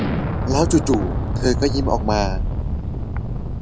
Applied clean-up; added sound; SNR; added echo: none; Explosion; -1 dB; none.